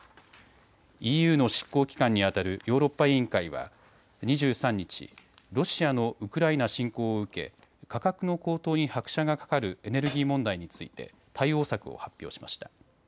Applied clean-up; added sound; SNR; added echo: none; Hi-hat; 8 dB; none.